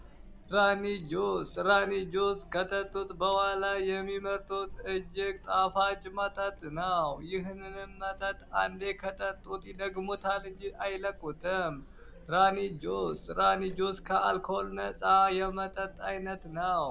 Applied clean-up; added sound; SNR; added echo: none; Chatter; 17 dB; none.